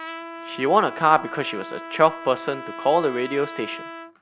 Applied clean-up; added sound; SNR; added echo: none; Trumpet; 13 dB; none.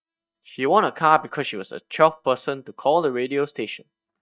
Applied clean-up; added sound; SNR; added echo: neural mask model DeepFilterNet 3.